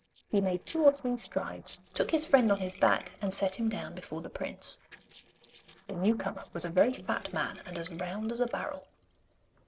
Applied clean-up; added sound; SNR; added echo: neural separator model SepFormer DNS4.